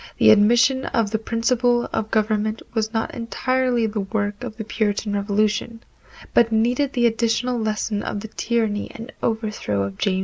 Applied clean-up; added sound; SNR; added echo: none; none; none; none.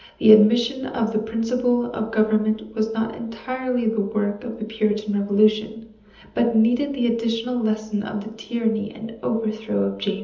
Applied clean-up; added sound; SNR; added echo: none; none; none; reverberation time 1.2 s.